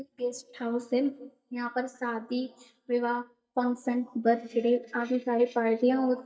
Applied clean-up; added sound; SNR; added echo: neural mask model DeepFilterNet 3.